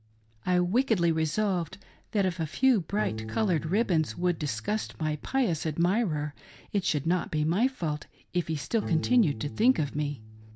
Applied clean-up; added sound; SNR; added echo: none; Piano; 15 dB; none.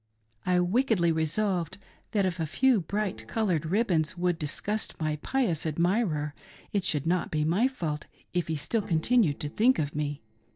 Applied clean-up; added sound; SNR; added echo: neural separator model SepFormer DNS4.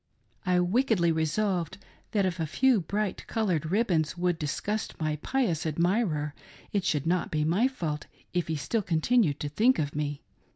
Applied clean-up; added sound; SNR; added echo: none; none; none; none.